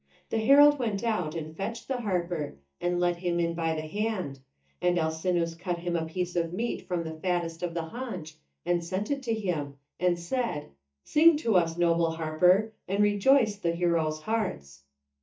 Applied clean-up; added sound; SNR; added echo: neural mask model DeepFilterNet 3.